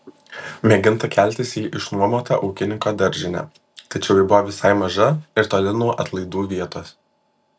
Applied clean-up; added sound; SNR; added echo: none; none; none; none.